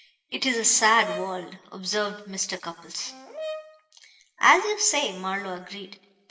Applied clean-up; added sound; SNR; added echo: none; Brass instrument; 13 dB; reverberation time 0.9 s.